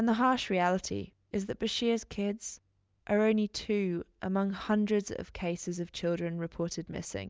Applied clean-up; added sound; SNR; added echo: none; none; none; none.